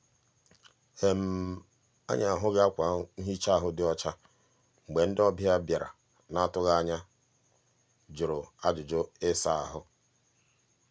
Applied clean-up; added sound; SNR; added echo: none; none; none; none.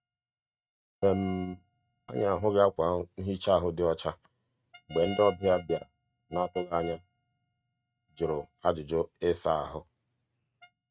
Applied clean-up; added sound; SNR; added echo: neural mask model RNNoise.